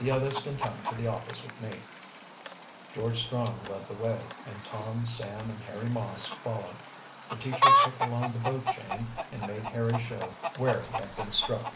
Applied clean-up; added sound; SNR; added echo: none; Chicken, rooster; 0 dB; none.